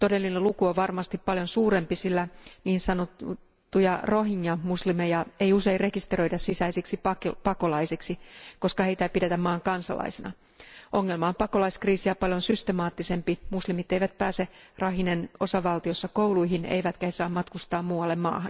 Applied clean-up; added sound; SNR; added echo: none; none; none; none.